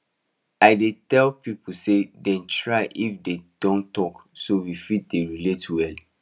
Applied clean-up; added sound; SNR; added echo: none; none; none; none.